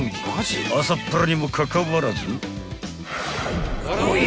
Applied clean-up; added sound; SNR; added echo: none; none; none; none.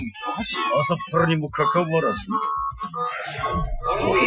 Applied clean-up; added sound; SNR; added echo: classical method Wiener filter.